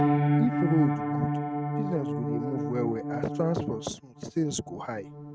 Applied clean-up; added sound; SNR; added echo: neural mask model RNNoise.